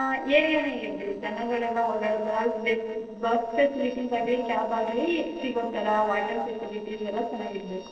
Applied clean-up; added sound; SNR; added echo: neural separator model SepFormer DNS4.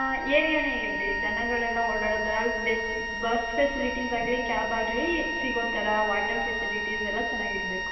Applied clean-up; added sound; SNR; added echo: none; Wind instrument, woodwind instrument; 2 dB; reverberation time 2.6 s.